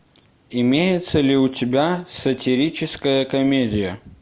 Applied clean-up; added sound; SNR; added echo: none; none; none; none.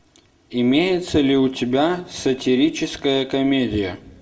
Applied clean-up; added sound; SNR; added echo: none; none; none; reverberation time 0.3 s.